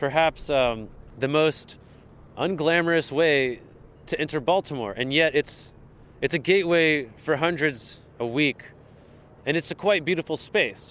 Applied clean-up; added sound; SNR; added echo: none; none; none; none.